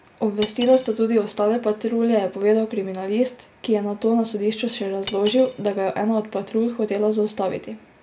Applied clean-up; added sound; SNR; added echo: none; Cutlery, silverware; 13 dB; none.